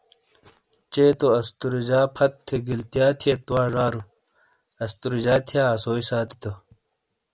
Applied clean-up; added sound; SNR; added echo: none; none; none; none.